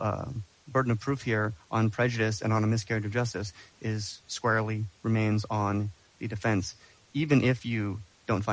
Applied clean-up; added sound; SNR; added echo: none; none; none; none.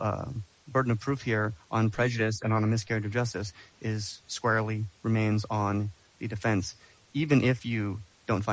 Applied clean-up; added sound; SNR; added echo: neural mask model Resemble Enhance denoiser.